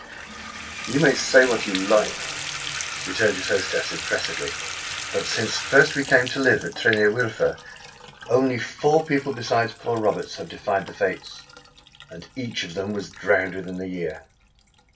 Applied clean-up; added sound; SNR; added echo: none; Bathtub (filling or washing) / Water tap, faucet; 11 dB; reverberation time 0.2 s.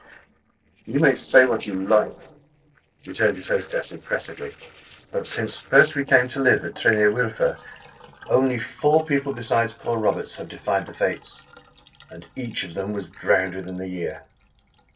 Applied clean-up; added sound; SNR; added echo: neural separator model SepFormer DNS4.